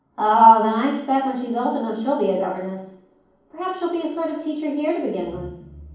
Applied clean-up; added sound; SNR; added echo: none; none; none; reverberation time 1.2 s.